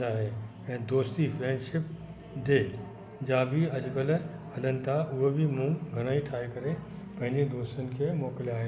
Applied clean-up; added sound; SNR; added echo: none; none; none; none.